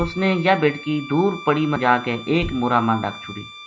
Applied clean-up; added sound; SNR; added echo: none; Thump, thud + Bowed string instrument; 15 dB; none.